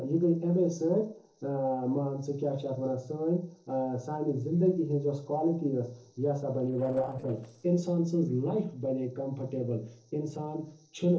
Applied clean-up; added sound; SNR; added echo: neural separator model SepFormer DNS4.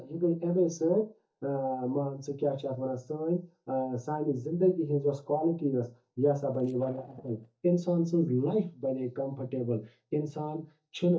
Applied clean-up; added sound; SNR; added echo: neural mask model DeepFilterNet 3.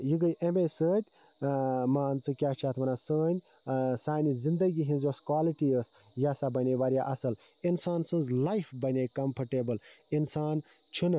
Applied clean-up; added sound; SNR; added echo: none; none; none; none.